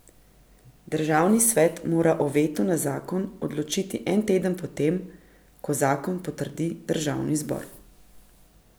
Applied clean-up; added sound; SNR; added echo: none; none; none; none.